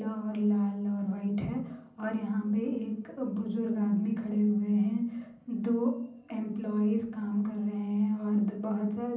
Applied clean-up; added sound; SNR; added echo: none; none; none; reverberation time 0.6 s.